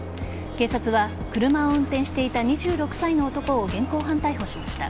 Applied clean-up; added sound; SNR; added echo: none; Writing; 19 dB; none.